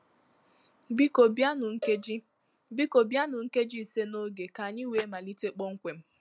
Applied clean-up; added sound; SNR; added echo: none; Cowbell; 16 dB; none.